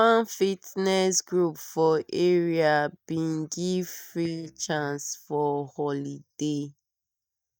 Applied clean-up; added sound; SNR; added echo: neural mask model DeepFilterNet 3.